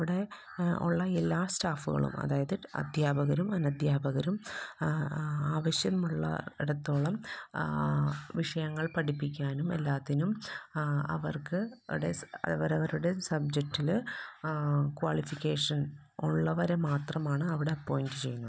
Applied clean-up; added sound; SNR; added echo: none; none; none; none.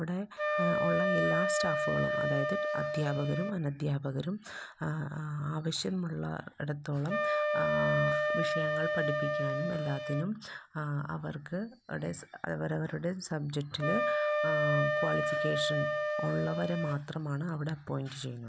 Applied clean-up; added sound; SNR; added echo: none; Wind instrument, woodwind instrument; -1 dB; none.